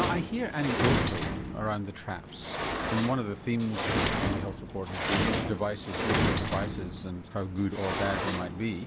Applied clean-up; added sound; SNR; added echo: none; Sliding door; -3 dB; none.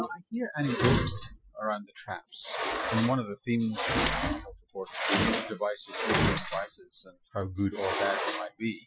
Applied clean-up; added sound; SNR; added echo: classical method Wiener filter.